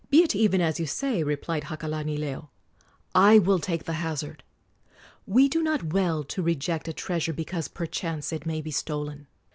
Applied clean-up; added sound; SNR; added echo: none; none; none; none.